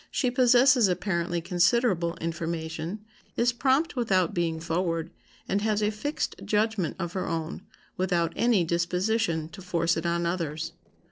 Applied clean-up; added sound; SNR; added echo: neural separator model SepFormer DNS4.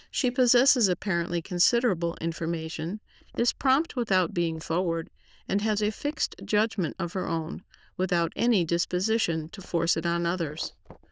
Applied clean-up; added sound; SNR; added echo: neural diffusion model UNIVERSE++.